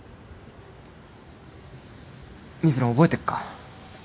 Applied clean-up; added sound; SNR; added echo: none; none; none; none.